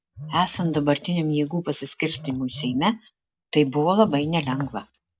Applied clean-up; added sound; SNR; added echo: none; Telephone; 19 dB; none.